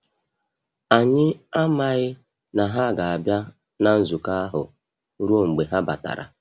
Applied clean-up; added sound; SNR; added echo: none; none; none; none.